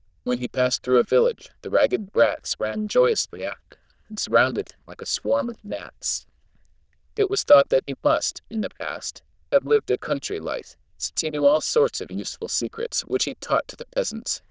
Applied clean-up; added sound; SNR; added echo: neural diffusion model UNIVERSE++.